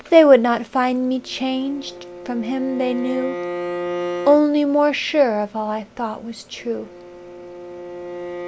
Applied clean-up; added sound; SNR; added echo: none; Bowed string instrument; 12 dB; none.